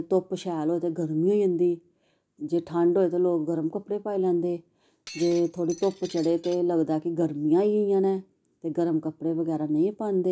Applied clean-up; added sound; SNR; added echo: none; Shatter; 19 dB; none.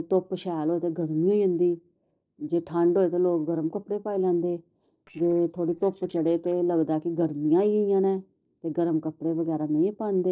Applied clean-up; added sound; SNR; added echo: neural separator model SepFormer DNS4.